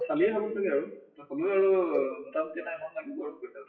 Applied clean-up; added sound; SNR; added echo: classical method WPE with log-MMSE.